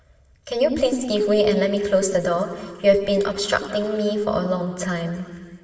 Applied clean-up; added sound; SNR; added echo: none; none; none; reverberation time 2.0 s.